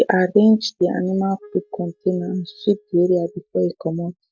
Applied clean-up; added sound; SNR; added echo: neural mask model DeepFilterNet 3.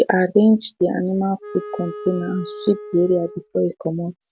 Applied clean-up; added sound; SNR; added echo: none; Wind instrument, woodwind instrument; 15 dB; none.